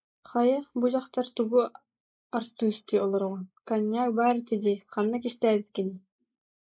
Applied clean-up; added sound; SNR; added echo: neural mask model Resemble Enhance denoiser.